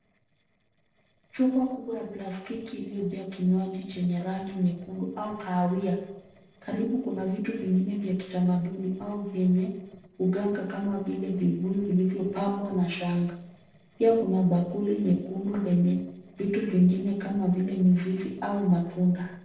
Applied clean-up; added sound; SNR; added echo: neural separator model SepFormer DNS4.